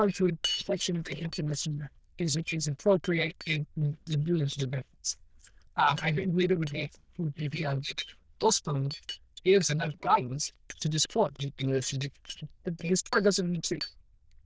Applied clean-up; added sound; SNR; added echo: neural diffusion model UNIVERSE++.